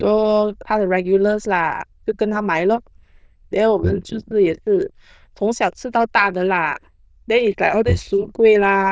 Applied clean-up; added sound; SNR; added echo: neural diffusion model UNIVERSE++.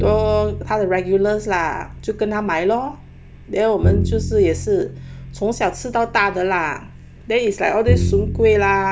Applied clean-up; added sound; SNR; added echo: none; Bowed string instrument; 6 dB; none.